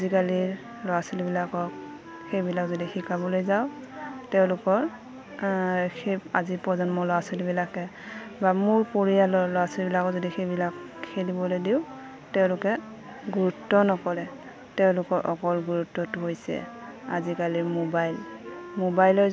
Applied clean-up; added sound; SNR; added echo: none; Wind instrument, woodwind instrument; 18 dB; none.